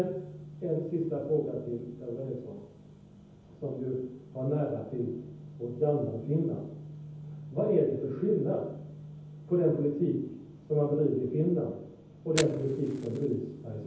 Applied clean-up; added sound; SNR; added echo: none; Fire; 20 dB; reverberation time 0.9 s.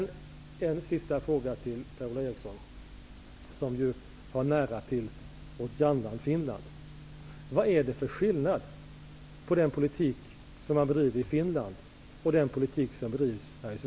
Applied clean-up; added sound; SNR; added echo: none; none; none; none.